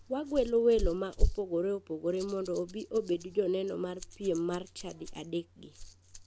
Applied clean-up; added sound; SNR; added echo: none; Rattle; 4 dB; none.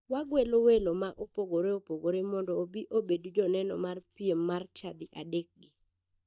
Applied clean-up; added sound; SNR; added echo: neural mask model DeepFilterNet 3.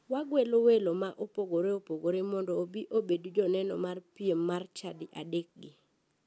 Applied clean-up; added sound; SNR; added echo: none; none; none; none.